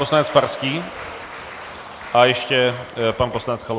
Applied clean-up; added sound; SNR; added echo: none; none; none; none.